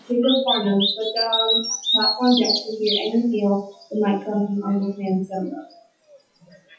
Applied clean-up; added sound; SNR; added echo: classical method WPE with log-MMSE.